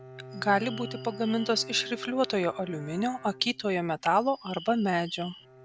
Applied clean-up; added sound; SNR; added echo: none; Bird + Bowed string instrument; 15 dB; none.